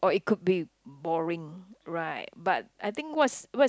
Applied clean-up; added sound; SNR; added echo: none; none; none; none.